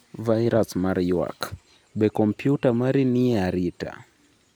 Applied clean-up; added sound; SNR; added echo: none; none; none; none.